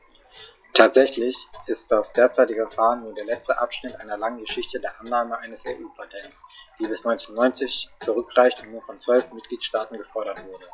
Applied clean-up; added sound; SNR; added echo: classical method log-MMSE.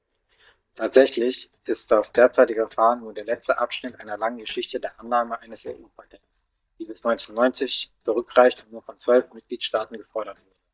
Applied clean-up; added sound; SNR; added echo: neural mask model DeepFilterNet 3.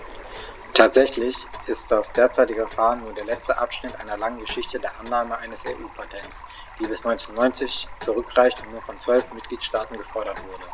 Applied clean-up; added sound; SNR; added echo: none; Stream + Clock; 14 dB; none.